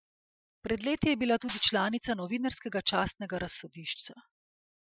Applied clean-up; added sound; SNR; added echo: classical method Wiener filter.